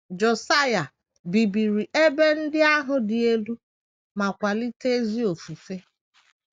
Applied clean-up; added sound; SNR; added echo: none; none; none; none.